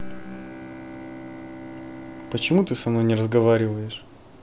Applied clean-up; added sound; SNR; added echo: none; Bowed string instrument; 15 dB; none.